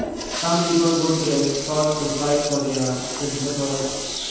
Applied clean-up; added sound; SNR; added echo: none; Toilet flush; 6 dB; reverberation time 1.2 s.